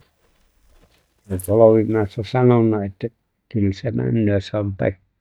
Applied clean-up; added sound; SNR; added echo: neural mask model DeepFilterNet 3.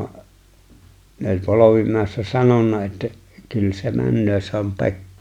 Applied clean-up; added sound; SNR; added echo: none; none; none; none.